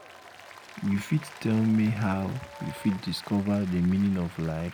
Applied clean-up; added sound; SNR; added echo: none; Applause; 18 dB; none.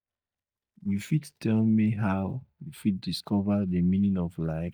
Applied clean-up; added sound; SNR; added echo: neural mask model DeepFilterNet 3.